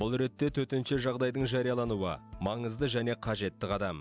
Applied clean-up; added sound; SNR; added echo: none; none; none; none.